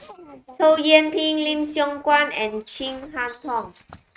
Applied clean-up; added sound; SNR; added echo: neural mask model RNNoise.